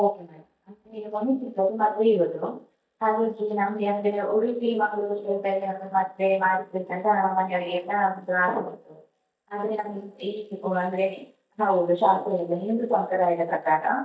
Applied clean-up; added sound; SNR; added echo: neural mask model DeepFilterNet 3.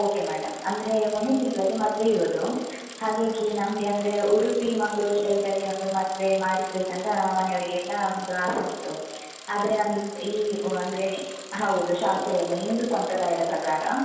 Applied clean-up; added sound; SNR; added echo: none; Bicycle; 17 dB; reverberation time 1.2 s.